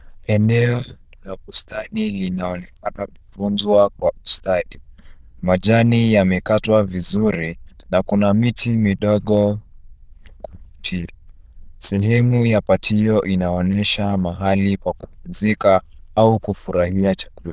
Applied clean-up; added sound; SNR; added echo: neural diffusion model UNIVERSE++.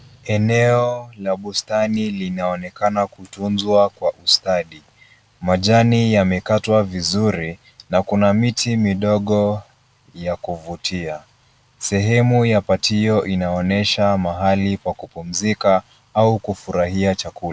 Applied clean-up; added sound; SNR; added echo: none; none; none; none.